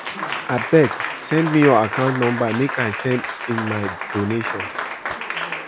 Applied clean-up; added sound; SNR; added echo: none; Applause; 6 dB; none.